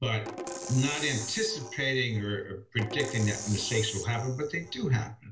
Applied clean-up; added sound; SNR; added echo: none; Percussion; 10 dB; reverberation time 0.2 s.